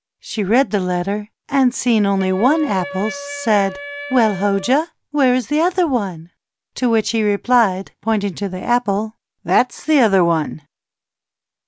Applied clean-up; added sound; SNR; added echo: none; Wind instrument, woodwind instrument; 13 dB; none.